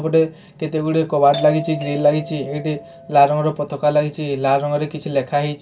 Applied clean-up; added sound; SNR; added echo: none; Doorbell; 13 dB; reverberation time 0.2 s.